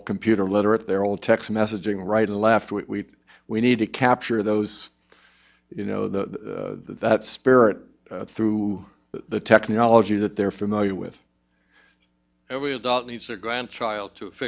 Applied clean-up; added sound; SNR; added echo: none; none; none; none.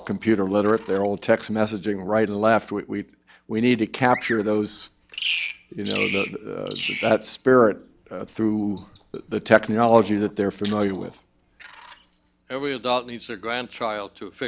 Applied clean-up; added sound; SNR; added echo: none; Bird vocalization, bird call, bird song; 14 dB; none.